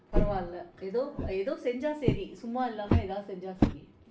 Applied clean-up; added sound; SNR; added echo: none; Walk, footsteps; -3 dB; reverberation time 0.3 s.